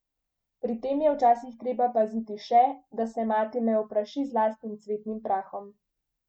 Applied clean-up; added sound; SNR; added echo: none; none; none; none.